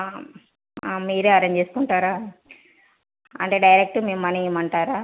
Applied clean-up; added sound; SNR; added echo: none; none; none; none.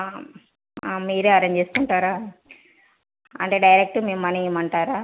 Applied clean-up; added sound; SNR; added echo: none; Finger snapping; 11 dB; none.